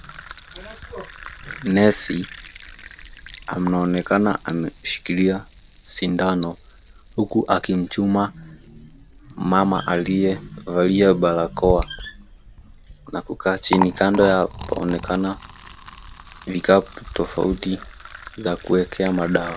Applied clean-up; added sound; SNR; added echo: none; Liquid; 14 dB; none.